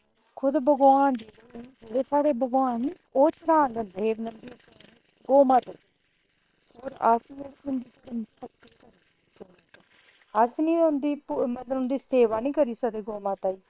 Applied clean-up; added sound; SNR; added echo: neural separator model SepFormer WHAM!.